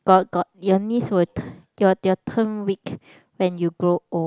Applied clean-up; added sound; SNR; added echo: none; none; none; none.